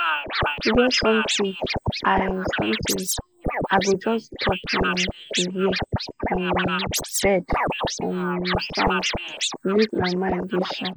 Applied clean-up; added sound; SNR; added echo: neural mask model Resemble Enhance denoiser.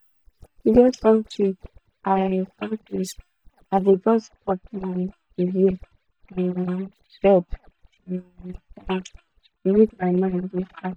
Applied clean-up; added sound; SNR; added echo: neural mask model DeepFilterNet 3.